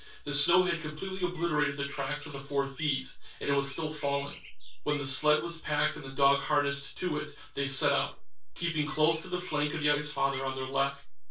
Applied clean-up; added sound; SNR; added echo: none; Bird; 18 dB; reverberation time 0.2 s.